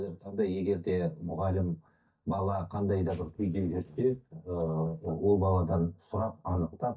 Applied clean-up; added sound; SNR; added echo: neural mask model DeepFilterNet 3.